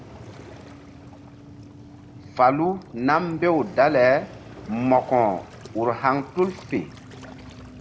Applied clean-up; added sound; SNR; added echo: none; Waves, surf; 18 dB; none.